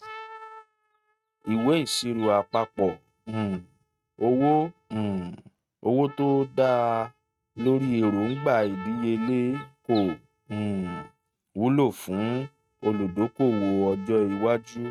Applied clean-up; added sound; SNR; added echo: neural mask model RNNoise.